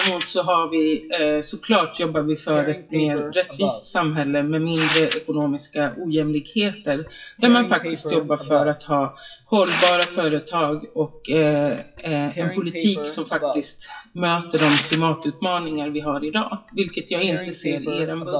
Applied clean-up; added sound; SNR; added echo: classical method WPE with log-MMSE.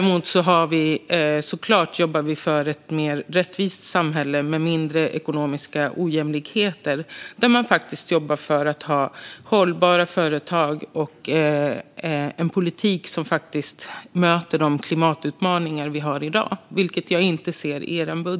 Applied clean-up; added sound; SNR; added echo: none; none; none; none.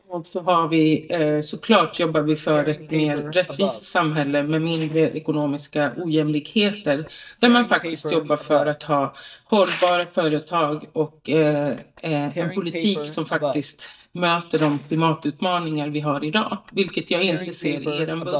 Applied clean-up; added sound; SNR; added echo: neural mask model DeepFilterNet 3.